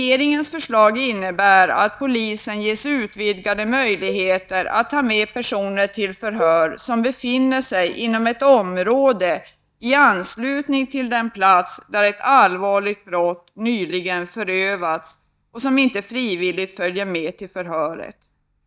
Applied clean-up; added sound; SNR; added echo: neural mask model DeepFilterNet 3.